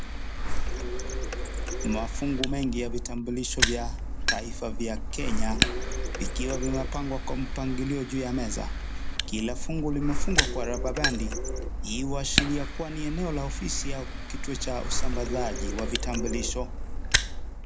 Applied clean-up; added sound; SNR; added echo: none; Printer + Fire; -4 dB; none.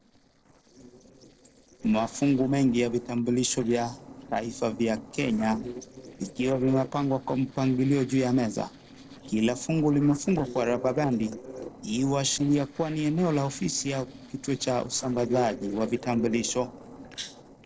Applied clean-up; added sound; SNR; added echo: neural separator model SepFormer DNS4.